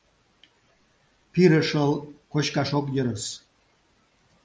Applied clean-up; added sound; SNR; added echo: none; none; none; none.